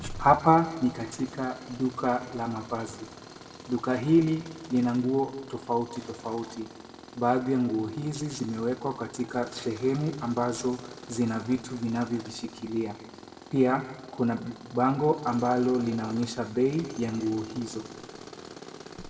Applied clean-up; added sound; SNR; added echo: none; Tools; 17 dB; reverberation time 1.3 s.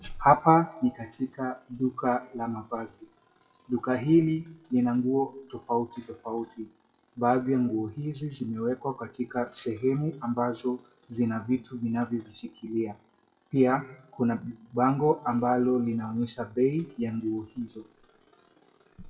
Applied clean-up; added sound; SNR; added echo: classical method WPE with log-MMSE.